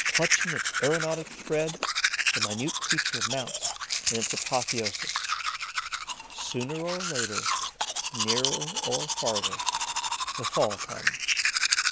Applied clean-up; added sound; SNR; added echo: none; Domestic sounds, home sounds; -4 dB; none.